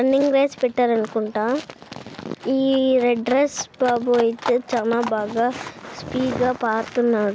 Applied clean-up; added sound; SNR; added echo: none; Livestock, farm animals, working animals; 18 dB; none.